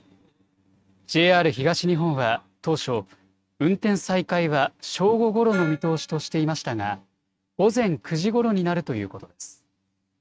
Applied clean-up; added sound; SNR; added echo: neural mask model RNNoise.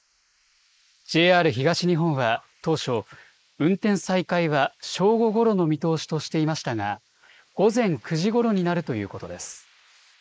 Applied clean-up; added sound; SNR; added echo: neural mask model Resemble Enhance denoiser.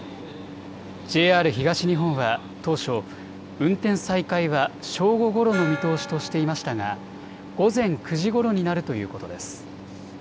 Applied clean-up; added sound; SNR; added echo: none; Gong; 18 dB; none.